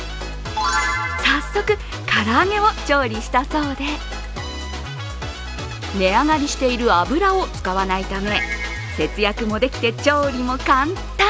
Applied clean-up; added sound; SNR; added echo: none; none; none; none.